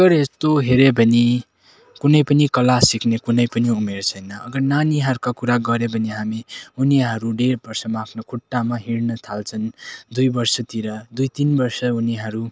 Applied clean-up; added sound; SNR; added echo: none; none; none; none.